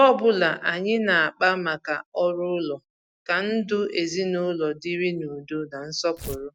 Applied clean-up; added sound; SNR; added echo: none; Tearing; 13 dB; none.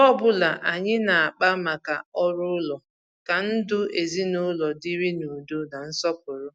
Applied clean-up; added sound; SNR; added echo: none; none; none; none.